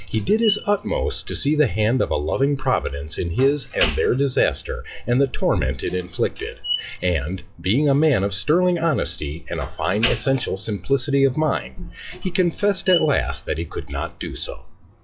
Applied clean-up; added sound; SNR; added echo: classical method WPE with log-MMSE.